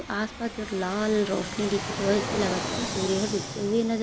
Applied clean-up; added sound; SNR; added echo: none; Fixed-wing aircraft, airplane; 6 dB; none.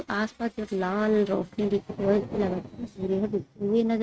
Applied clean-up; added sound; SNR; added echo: neural mask model RNNoise.